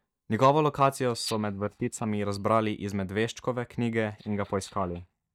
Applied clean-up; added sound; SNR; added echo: neural mask model DeepFilterNet 3.